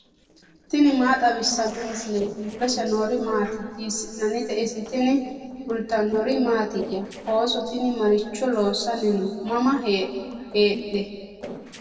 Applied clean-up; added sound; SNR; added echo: neural separator model SepFormer DNS4.